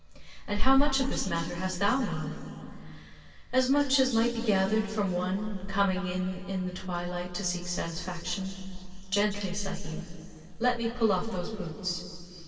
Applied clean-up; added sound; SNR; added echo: none; none; none; reverberation time 2.6 s.